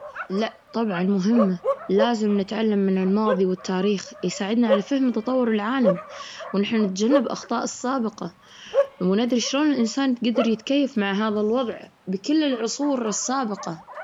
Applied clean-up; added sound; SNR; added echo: none; Bark; 8 dB; none.